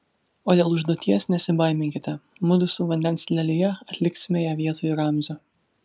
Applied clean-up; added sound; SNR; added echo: none; none; none; none.